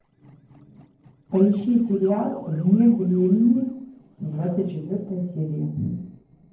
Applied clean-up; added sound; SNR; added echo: neural separator model SepFormer DNS4.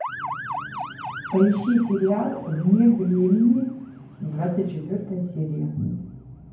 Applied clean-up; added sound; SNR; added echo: none; Motor vehicle (road) / Siren; 14 dB; reverberation time 0.9 s.